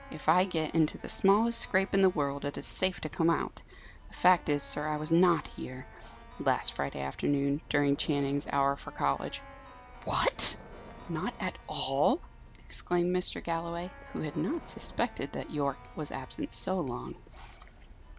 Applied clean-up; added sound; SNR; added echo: none; Boom + Keyboard (musical); 18 dB; none.